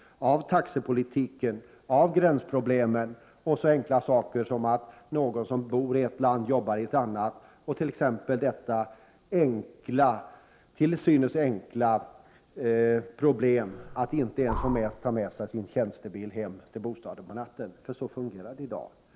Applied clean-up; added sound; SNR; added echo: none; Breathing; 11 dB; none.